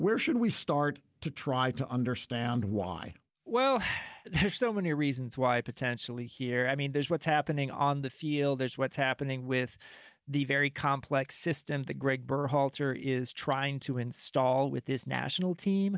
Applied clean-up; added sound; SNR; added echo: none; none; none; none.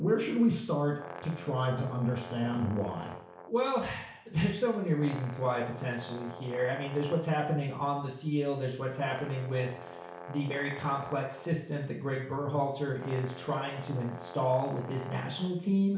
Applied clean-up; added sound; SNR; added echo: none; Brass instrument; 15 dB; reverberation time 0.6 s.